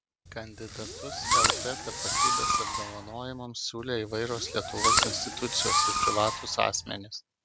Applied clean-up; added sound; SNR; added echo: none; Fireworks; -5 dB; none.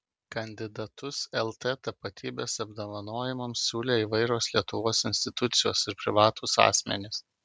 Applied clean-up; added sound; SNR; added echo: none; none; none; none.